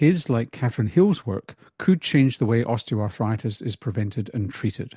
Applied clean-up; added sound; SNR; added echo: none; none; none; none.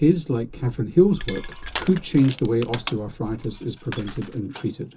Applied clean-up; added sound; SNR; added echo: none; Crushing; 11 dB; reverberation time 0.2 s.